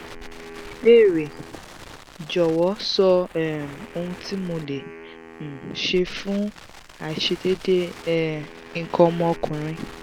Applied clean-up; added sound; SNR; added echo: none; Wind instrument, woodwind instrument + Crackle; 17 dB; none.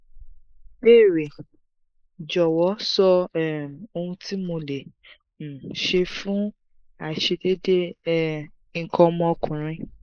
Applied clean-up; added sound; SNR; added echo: neural mask model Resemble Enhance denoiser.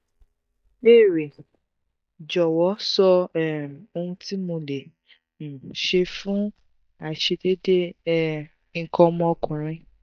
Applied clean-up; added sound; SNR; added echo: neural mask model DeepFilterNet 3.